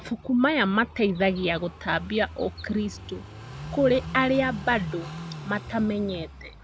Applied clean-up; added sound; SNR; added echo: none; Car passing by / Idling; 14 dB; none.